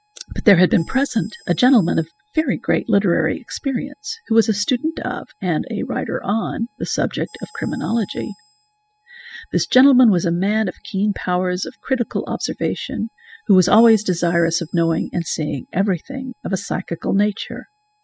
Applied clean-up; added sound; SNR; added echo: classical method spectral subtraction.